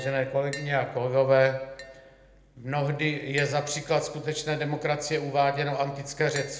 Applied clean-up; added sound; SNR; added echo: none; Tap; 20 dB; reverberation time 0.7 s.